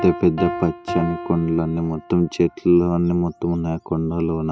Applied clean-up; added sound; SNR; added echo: none; Piano; 13 dB; none.